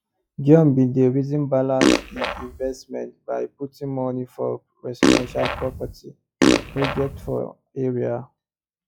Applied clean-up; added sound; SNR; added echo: classical method log-MMSE.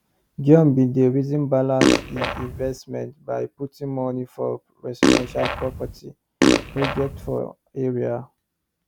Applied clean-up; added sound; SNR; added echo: none; Fart; -2 dB; none.